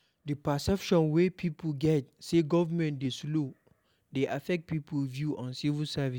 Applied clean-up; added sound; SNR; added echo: none; none; none; none.